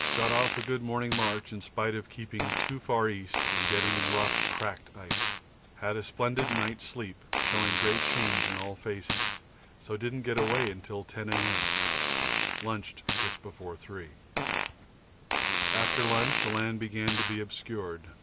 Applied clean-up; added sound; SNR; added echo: none; Fart; -1 dB; none.